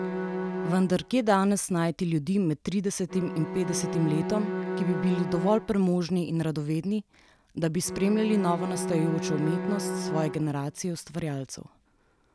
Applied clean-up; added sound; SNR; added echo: none; Bowed string instrument; 7 dB; none.